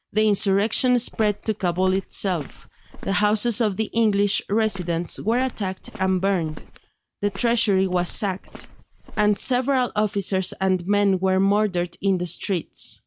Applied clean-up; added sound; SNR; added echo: none; Walk, footsteps; 15 dB; none.